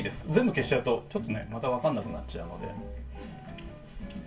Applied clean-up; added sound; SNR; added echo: none; none; none; reverberation time 0.2 s.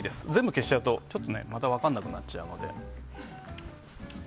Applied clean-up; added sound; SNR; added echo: none; none; none; none.